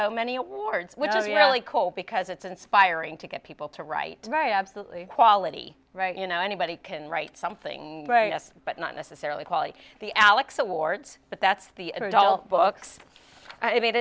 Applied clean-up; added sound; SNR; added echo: none; none; none; none.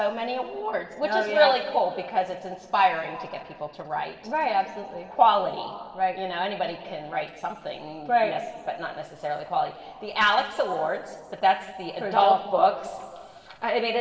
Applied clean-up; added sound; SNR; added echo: none; none; none; reverberation time 1.7 s.